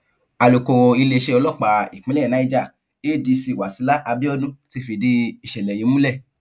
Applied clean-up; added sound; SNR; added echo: none; none; none; none.